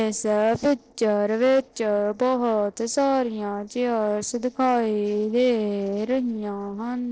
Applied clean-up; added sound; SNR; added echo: neural separator model SepFormer DNS4.